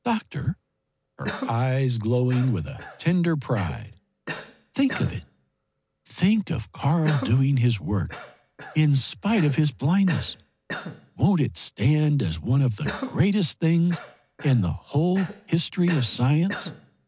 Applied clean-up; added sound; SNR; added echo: none; Cough; 15 dB; none.